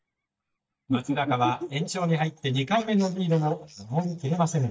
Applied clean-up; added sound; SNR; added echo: neural mask model DeepFilterNet 3.